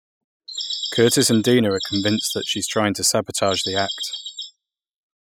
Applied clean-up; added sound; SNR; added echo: classical method spectral subtraction.